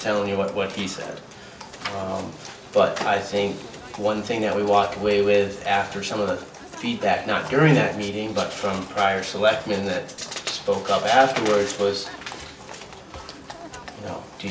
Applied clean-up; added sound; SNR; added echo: none; Livestock, farm animals, working animals; 19 dB; none.